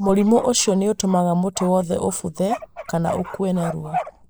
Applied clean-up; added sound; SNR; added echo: neural mask model Resemble Enhance denoiser.